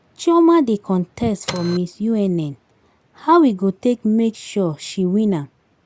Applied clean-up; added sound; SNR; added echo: none; Printer; 8 dB; none.